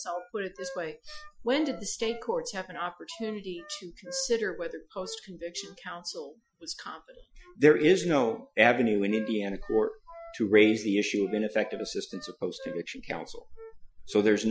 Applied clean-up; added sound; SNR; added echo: classical method Wiener filter.